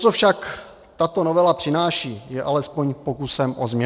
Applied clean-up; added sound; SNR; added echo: none; none; none; none.